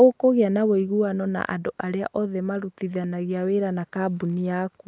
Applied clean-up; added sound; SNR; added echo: none; none; none; none.